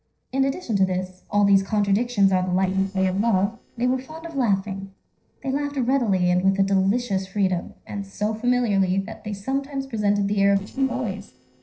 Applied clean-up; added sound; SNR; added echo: neural separator model SepFormer DNS4.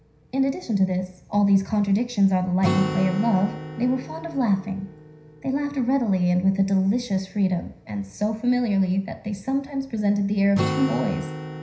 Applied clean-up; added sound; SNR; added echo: none; Acoustic guitar; 11 dB; reverberation time 0.5 s.